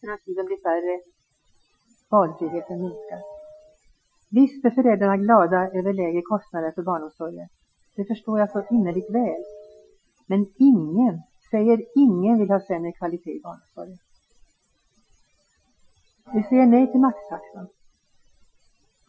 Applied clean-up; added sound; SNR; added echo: classical method Wiener filter.